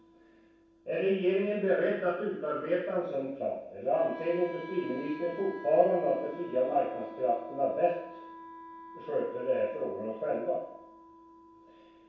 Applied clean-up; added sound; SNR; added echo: none; Wind instrument, woodwind instrument; 17 dB; reverberation time 0.7 s.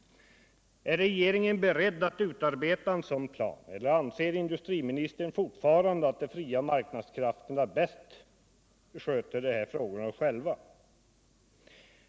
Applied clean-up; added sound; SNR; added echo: none; none; none; none.